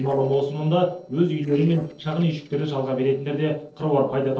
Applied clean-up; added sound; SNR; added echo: neural separator model SepFormer DNS4.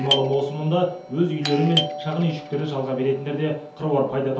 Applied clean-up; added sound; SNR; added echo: none; Doorbell; 8 dB; reverberation time 0.5 s.